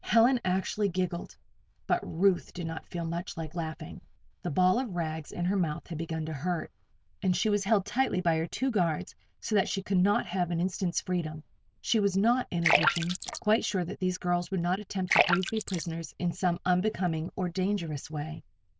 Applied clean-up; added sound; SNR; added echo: neural diffusion model UNIVERSE++.